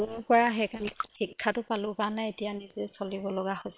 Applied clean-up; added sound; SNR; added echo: neural separator model SepFormer WHAM!.